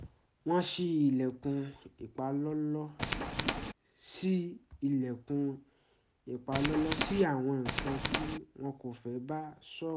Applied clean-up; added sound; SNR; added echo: none; Tools; -2 dB; none.